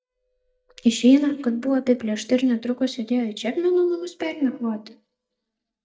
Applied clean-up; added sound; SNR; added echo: neural mask model DeepFilterNet 3.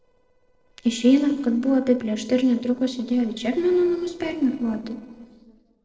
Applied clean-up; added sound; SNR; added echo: neural separator model SepFormer DNS4.